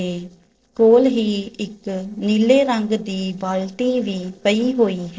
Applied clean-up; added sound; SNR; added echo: neural separator model SepFormer DNS4.